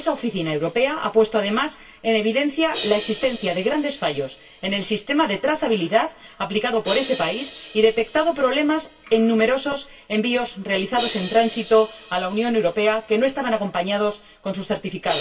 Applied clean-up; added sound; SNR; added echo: none; Crash cymbal; 14 dB; reverberation time 0.2 s.